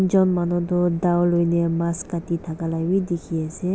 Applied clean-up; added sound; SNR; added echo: none; none; none; none.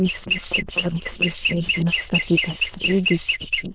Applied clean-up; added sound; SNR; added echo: neural diffusion model UNIVERSE++.